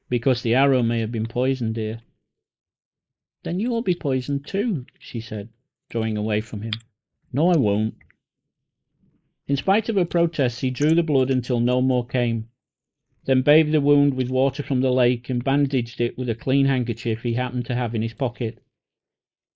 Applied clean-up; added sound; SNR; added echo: neural mask model Resemble Enhance denoiser.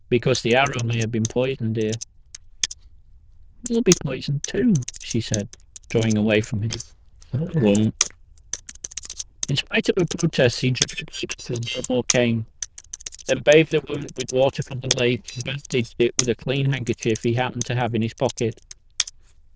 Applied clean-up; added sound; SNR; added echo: neural diffusion model UNIVERSE++.